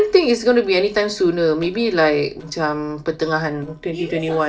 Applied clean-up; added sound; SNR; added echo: neural separator model SepFormer DNS4.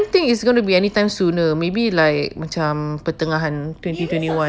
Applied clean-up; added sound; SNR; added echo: none; none; none; none.